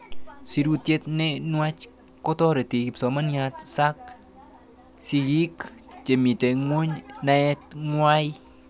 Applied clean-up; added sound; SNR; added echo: none; none; none; none.